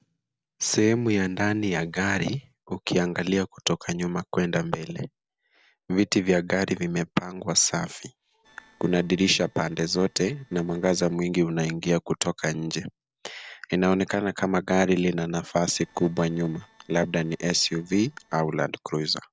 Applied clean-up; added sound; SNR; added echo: neural separator model SepFormer DNS4.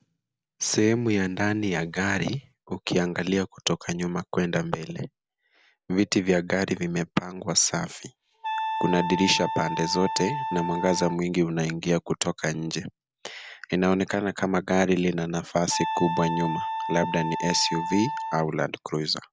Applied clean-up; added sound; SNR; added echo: none; Wind instrument, woodwind instrument; 5 dB; none.